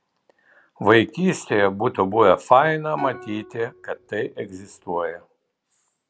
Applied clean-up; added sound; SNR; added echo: none; Plucked string instrument; 18 dB; none.